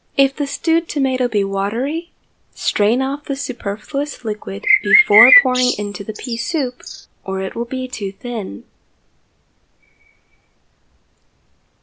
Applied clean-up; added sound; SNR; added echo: none; Bird; -5 dB; none.